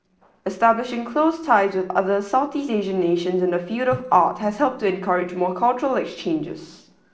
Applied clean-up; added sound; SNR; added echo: neural separator model SepFormer DNS4.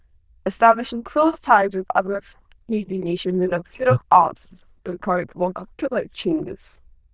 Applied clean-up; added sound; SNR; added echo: neural diffusion model UNIVERSE++.